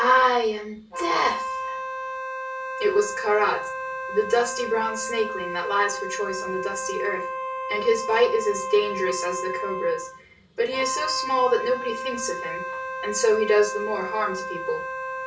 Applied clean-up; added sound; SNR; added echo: none; Wind instrument, woodwind instrument; 6 dB; reverberation time 0.3 s.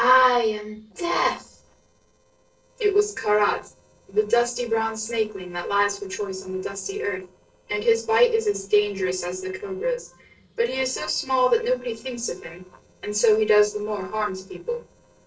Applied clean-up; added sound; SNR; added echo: neural separator model SepFormer DNS4.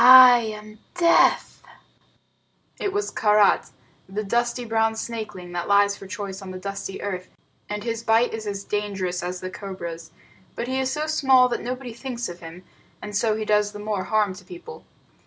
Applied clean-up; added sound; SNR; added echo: none; none; none; none.